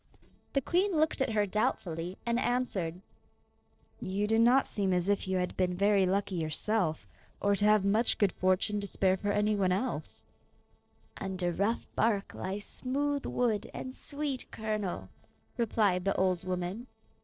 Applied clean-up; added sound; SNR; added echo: neural separator model SepFormer DNS4.